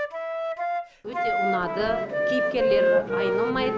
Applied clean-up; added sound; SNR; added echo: none; Wind instrument, woodwind instrument; -4 dB; none.